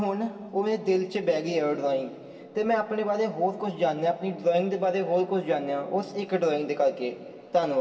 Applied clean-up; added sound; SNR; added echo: none; none; none; reverberation time 2.4 s.